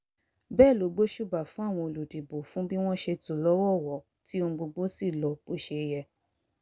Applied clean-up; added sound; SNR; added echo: none; none; none; none.